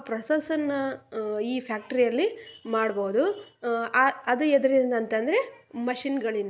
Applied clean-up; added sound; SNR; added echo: none; none; none; none.